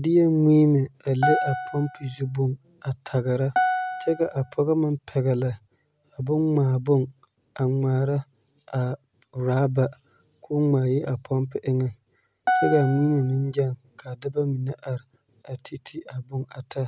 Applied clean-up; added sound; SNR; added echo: none; Piano; 4 dB; none.